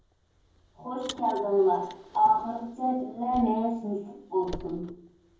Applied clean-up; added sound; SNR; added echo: none; Car; 18 dB; reverberation time 0.9 s.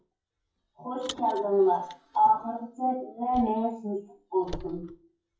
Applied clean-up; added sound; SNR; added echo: classical method WPE with log-MMSE.